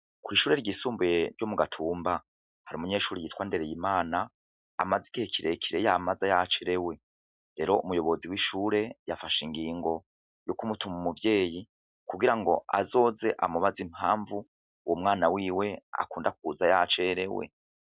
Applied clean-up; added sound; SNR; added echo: none; none; none; none.